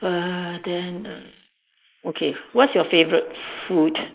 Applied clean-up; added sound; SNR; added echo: neural mask model Resemble Enhance denoiser.